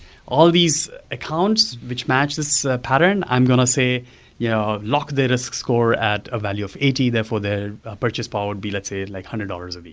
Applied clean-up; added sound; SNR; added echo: none; none; none; none.